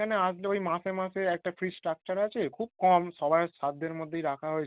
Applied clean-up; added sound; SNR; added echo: none; none; none; none.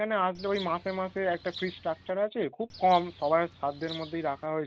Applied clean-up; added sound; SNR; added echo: none; Bird; 18 dB; none.